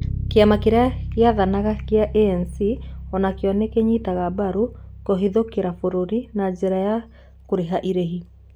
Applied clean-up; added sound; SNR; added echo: none; Bass guitar; 11 dB; none.